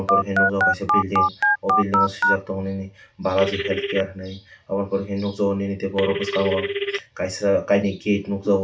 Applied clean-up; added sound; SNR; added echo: none; Telephone; 1 dB; reverberation time 0.3 s.